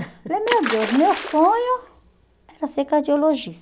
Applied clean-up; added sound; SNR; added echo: none; Splash, splatter; 10 dB; none.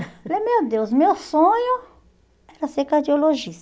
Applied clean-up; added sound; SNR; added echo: none; none; none; none.